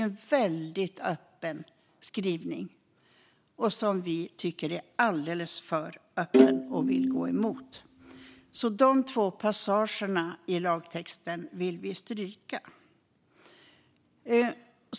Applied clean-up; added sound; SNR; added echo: none; Bowed string instrument; -4 dB; none.